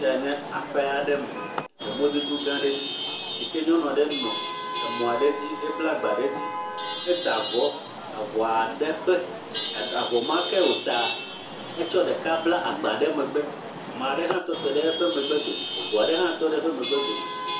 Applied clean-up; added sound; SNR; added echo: none; Chatter / Traffic noise, roadway noise / Vehicle horn, car horn, honking / Engine; 6 dB; reverberation time 0.6 s.